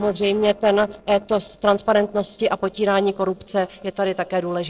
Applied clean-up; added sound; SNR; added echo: neural separator model SepFormer DNS4.